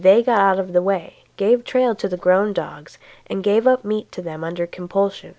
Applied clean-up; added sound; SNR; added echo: none; none; none; none.